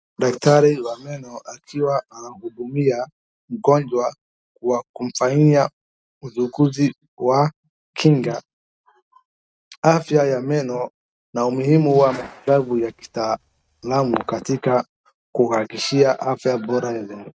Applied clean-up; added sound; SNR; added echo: neural mask model RNNoise.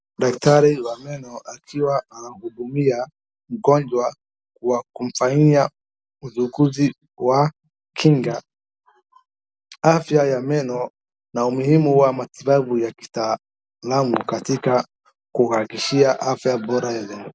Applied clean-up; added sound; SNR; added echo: none; none; none; none.